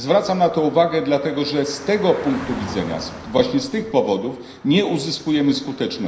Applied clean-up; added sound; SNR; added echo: none; Traffic noise, roadway noise / Car; 17 dB; reverberation time 0.9 s.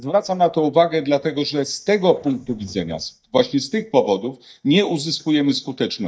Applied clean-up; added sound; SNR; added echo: neural mask model DeepFilterNet 3.